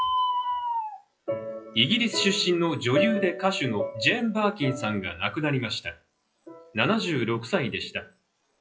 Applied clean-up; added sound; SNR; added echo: classical method WPE with log-MMSE.